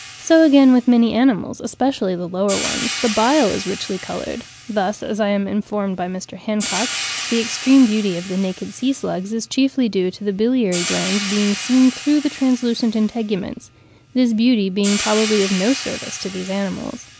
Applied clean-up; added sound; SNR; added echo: none; Hi-hat; 11 dB; none.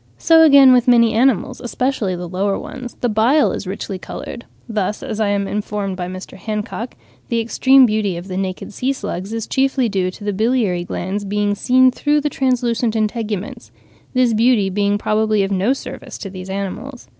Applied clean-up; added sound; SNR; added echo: none; none; none; none.